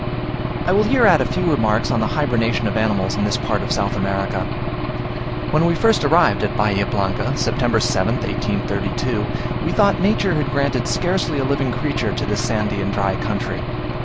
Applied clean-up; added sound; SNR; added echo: none; Engine / Aircraft; 2 dB; none.